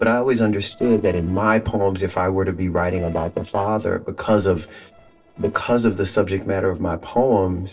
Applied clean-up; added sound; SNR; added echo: neural separator model SepFormer DNS4.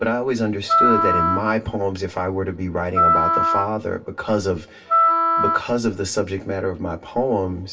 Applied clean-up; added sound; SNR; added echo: none; Wind instrument, woodwind instrument; -2 dB; reverberation time 0.1 s.